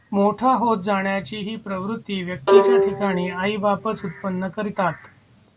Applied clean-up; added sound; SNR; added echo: none; Bowed string instrument; -1 dB; none.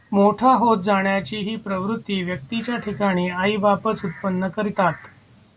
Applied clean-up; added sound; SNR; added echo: none; none; none; none.